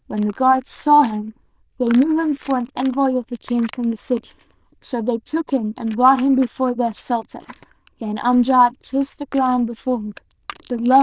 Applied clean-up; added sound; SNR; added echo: neural diffusion model UNIVERSE++.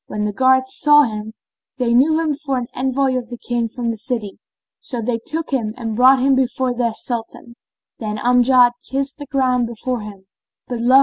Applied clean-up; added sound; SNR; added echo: none; none; none; none.